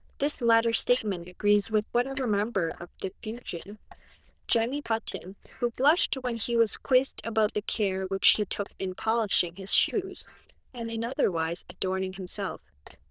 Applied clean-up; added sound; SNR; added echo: neural diffusion model UNIVERSE++.